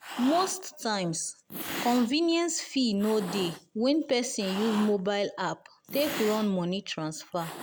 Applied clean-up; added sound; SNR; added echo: none; Cat; 12 dB; none.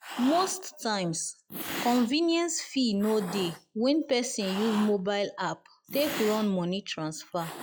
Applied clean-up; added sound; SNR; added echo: classical method log-MMSE.